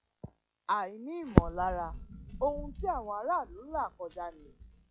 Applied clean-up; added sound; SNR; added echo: classical method log-MMSE.